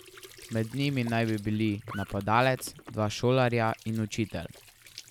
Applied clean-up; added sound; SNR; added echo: none; Squeak / Trickle, dribble / Sink (filling or washing); 20 dB; none.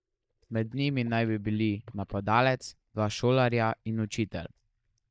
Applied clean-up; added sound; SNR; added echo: neural mask model DeepFilterNet 3.